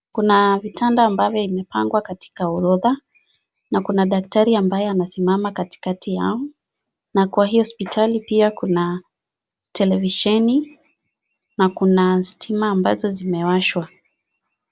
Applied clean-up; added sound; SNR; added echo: none; none; none; none.